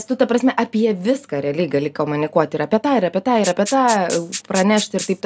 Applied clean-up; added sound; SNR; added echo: none; Rattle (instrument); 11 dB; none.